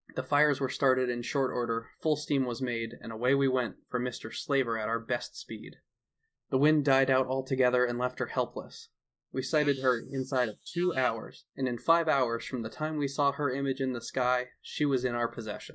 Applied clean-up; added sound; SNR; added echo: neural mask model Resemble Enhance denoiser.